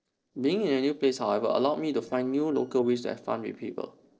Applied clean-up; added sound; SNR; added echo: neural separator model SepFormer DNS4.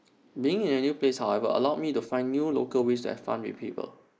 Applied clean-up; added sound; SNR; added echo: neural mask model Resemble Enhance denoiser.